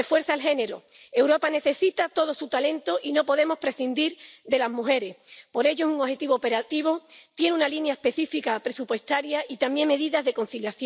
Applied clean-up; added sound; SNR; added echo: none; none; none; none.